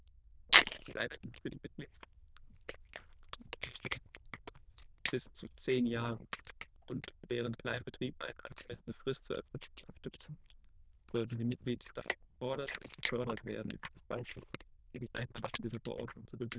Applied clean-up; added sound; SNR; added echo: neural diffusion model UNIVERSE++.